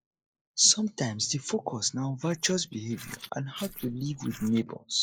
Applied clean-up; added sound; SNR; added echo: neural mask model Resemble Enhance denoiser.